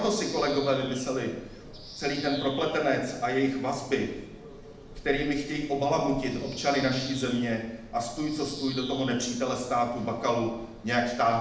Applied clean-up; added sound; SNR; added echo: none; Bird vocalization, bird call, bird song; 15 dB; reverberation time 0.8 s.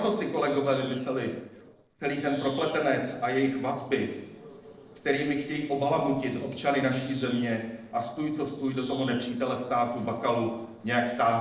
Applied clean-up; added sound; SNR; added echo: neural separator model SepFormer DNS4.